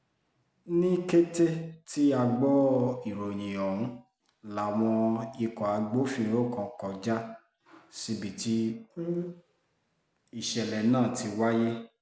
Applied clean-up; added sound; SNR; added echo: none; none; none; none.